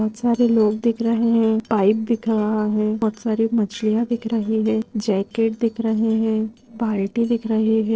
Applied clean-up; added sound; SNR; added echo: neural separator model SepFormer DNS4.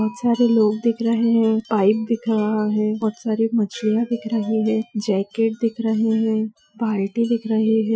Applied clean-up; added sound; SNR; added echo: classical method Wiener filter.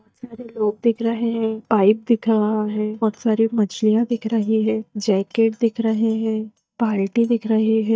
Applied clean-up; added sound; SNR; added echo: neural mask model DeepFilterNet 3.